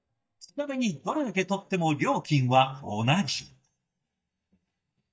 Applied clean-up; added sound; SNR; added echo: neural mask model DeepFilterNet 3.